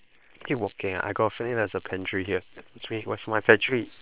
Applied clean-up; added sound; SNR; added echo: neural separator model SepFormer WHAM!.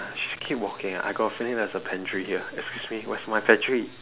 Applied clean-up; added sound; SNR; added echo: none; none; none; none.